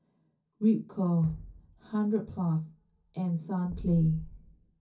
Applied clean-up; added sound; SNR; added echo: none; Thump, thud; 17 dB; reverberation time 0.3 s.